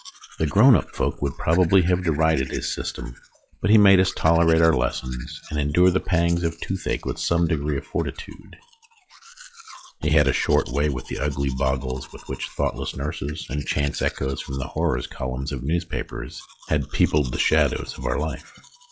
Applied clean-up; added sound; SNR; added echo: classical method log-MMSE.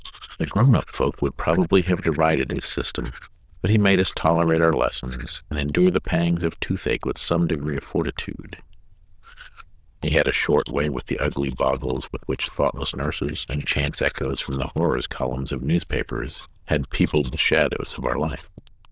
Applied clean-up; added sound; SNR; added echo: neural diffusion model UNIVERSE++.